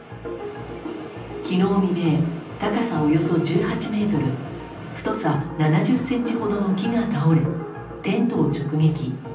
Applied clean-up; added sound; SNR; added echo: none; none; none; reverberation time 0.6 s.